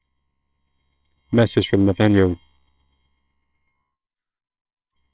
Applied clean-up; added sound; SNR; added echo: neural separator model SepFormer WHAMR!.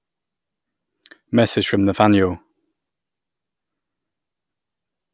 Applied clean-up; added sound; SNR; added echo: none; none; none; none.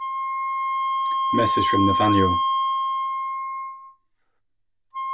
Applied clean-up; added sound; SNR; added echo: none; Wind instrument, woodwind instrument; -4 dB; reverberation time 0.1 s.